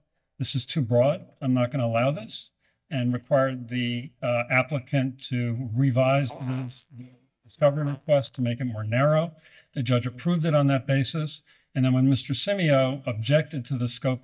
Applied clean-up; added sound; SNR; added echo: neural mask model DeepFilterNet 3.